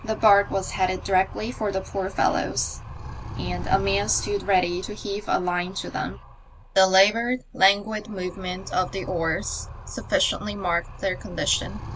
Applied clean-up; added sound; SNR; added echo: none; Animal; 12 dB; none.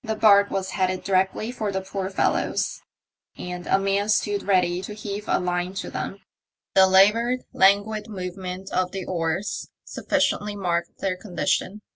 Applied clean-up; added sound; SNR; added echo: none; none; none; none.